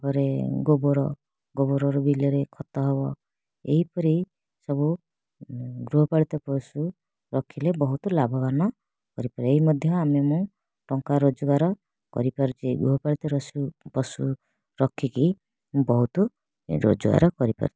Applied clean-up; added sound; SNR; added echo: none; none; none; none.